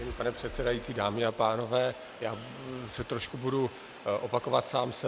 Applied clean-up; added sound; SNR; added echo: none; Fire; 16 dB; none.